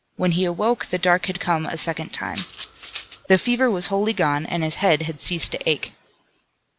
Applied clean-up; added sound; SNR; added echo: none; Rattle (instrument); -2 dB; none.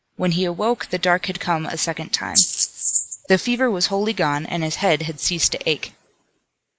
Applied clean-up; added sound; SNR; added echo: neural mask model Resemble Enhance denoiser.